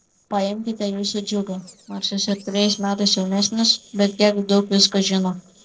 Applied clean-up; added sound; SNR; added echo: neural separator model SepFormer DNS4.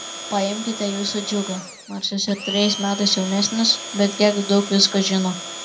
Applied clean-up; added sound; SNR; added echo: none; Domestic sounds, home sounds; 10 dB; reverberation time 0.2 s.